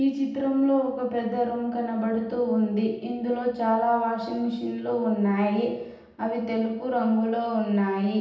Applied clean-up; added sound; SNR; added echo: none; none; none; reverberation time 0.8 s.